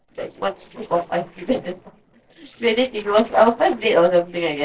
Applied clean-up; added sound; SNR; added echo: neural separator model SepFormer DNS4.